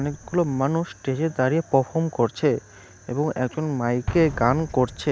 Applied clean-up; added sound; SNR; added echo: none; Explosion; 16 dB; none.